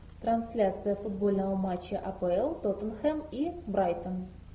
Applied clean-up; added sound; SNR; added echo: none; none; none; none.